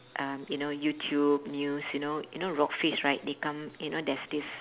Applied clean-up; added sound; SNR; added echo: none; none; none; none.